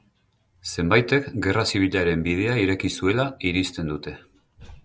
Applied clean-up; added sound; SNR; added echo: none; none; none; none.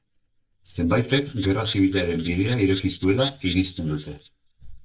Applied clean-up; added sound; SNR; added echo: neural mask model DeepFilterNet 3.